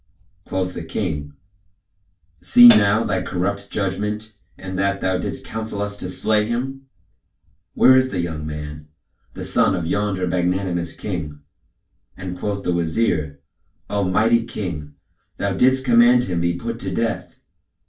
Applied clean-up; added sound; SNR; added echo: none; Hi-hat; 1 dB; reverberation time 0.2 s.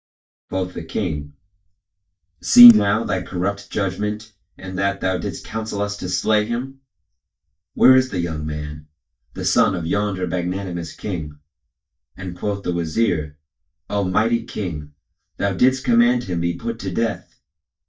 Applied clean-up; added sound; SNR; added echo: neural mask model DeepFilterNet 3.